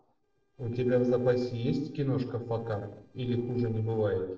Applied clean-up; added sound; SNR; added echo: neural separator model SepFormer DNS4.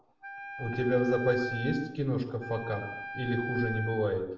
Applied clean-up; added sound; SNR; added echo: none; Wind instrument, woodwind instrument; 9 dB; reverberation time 0.6 s.